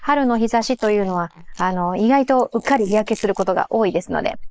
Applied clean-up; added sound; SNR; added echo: neural mask model Resemble Enhance denoiser.